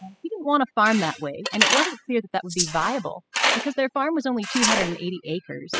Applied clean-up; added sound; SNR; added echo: classical method spectral subtraction.